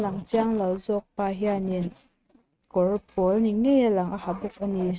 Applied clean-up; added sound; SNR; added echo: neural mask model RNNoise.